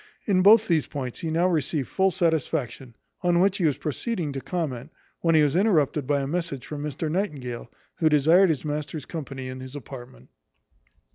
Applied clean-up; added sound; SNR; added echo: none; none; none; none.